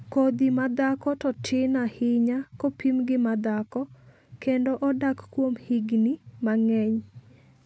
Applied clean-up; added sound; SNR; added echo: none; none; none; none.